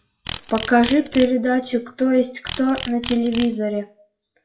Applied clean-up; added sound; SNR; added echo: classical method WPE with log-MMSE.